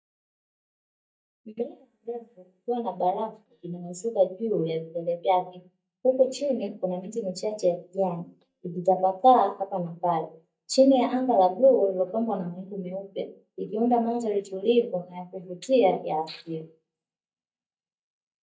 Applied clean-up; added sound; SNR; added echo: neural mask model DeepFilterNet 3.